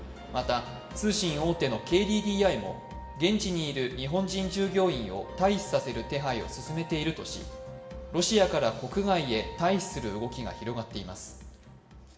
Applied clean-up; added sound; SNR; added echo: none; Wind instrument, woodwind instrument; 20 dB; reverberation time 0.8 s.